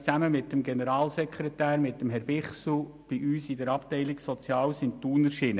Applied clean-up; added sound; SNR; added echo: none; none; none; none.